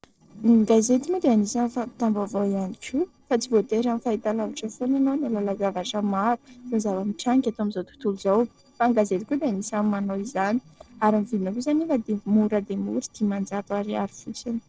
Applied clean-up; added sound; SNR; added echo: neural separator model SepFormer DNS4.